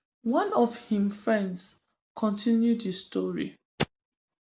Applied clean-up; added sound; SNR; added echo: none; none; none; none.